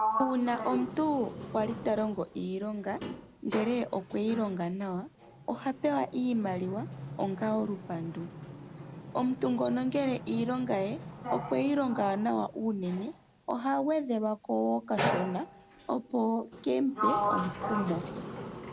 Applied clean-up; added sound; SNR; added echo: none; Sliding door; 7 dB; none.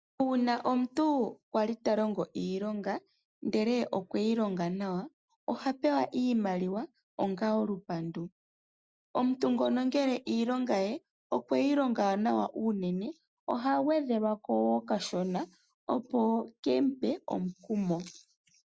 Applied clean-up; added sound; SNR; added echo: none; none; none; none.